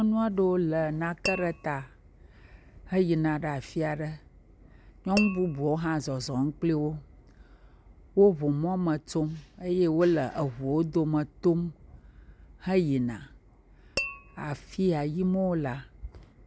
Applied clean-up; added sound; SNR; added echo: none; Tap / Glass; 11 dB; none.